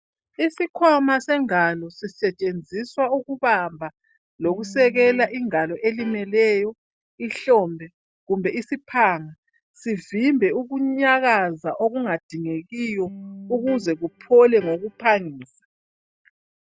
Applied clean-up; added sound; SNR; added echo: none; Electric guitar; 18 dB; none.